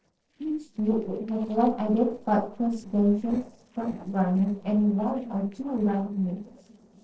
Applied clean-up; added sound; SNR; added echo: neural separator model SepFormer DNS4.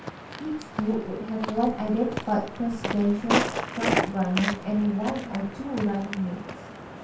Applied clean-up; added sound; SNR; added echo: none; Walk, footsteps; 4 dB; reverberation time 0.3 s.